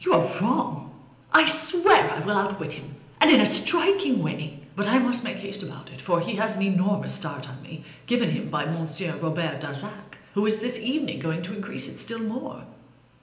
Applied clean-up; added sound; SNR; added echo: none; none; none; reverberation time 0.8 s.